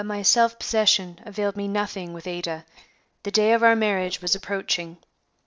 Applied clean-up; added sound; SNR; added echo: neural separator model SepFormer DNS4.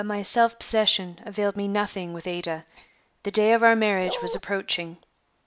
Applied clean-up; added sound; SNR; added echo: none; Bark; 6 dB; none.